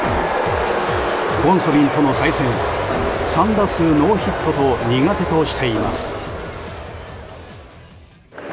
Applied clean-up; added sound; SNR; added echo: none; Organ; 15 dB; none.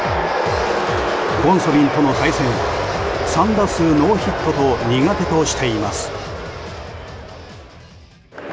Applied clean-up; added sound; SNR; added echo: none; none; none; none.